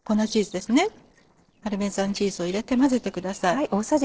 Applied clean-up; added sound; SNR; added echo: neural separator model SepFormer DNS4.